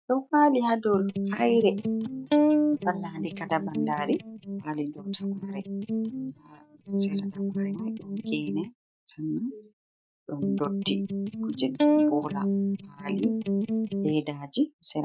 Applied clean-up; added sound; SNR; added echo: neural mask model DeepFilterNet 3.